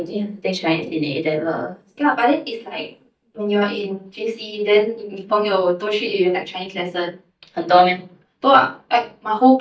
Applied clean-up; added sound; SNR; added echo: neural mask model DeepFilterNet 3.